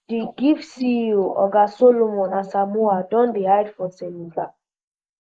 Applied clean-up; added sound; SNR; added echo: neural mask model Resemble Enhance denoiser.